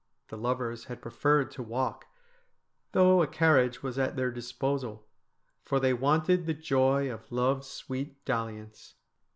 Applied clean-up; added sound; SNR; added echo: none; none; none; none.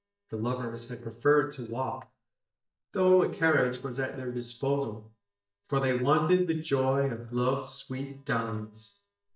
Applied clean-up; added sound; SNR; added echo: neural mask model DeepFilterNet 3.